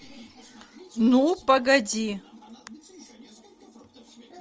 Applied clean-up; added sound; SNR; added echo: none; none; none; none.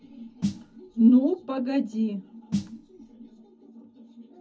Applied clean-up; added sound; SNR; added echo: none; Snare drum; 10 dB; reverberation time 0.4 s.